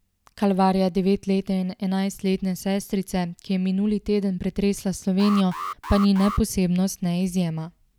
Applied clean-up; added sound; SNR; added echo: none; Alarm; 11 dB; none.